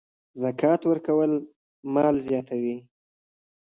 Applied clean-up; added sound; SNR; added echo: none; none; none; none.